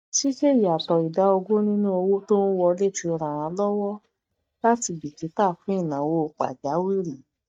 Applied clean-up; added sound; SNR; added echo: neural mask model DeepFilterNet 3.